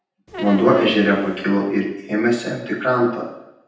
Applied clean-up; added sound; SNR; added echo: none; Squeak; 14 dB; reverberation time 0.9 s.